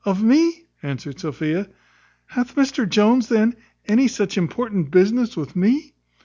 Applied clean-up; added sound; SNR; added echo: none; none; none; none.